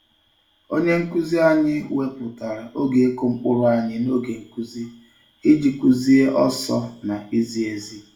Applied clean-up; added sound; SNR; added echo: none; none; none; reverberation time 0.4 s.